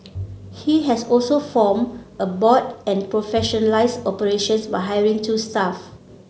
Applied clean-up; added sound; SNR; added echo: none; Bowed string instrument; 19 dB; none.